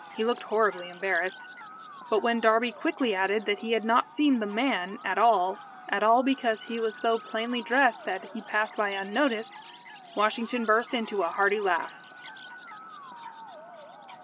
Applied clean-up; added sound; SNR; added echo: none; Musical instrument + Chirp, tweet; 17 dB; none.